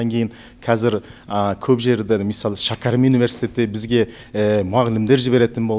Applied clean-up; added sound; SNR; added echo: none; none; none; none.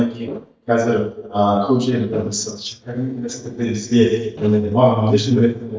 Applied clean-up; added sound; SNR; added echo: neural mask model DeepFilterNet 3.